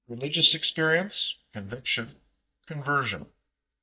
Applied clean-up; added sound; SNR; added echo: neural mask model DeepFilterNet 3.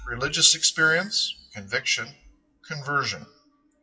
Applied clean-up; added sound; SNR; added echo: classical method WPE with log-MMSE.